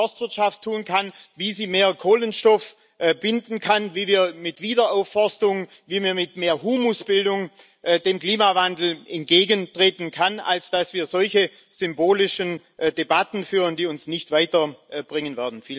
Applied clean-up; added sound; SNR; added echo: none; none; none; none.